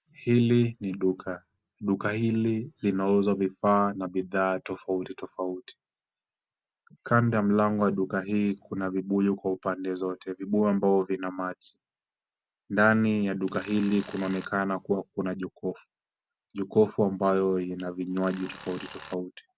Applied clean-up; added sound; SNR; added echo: none; Tools; 16 dB; none.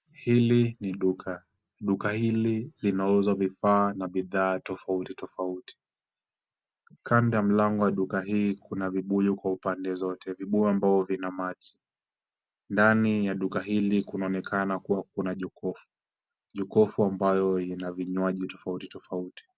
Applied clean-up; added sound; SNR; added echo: none; none; none; none.